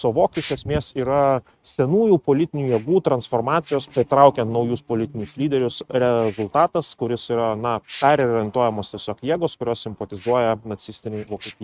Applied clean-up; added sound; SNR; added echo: neural mask model RNNoise.